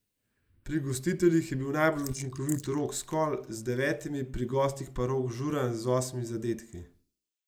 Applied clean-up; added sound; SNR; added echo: neural mask model Resemble Enhance denoiser.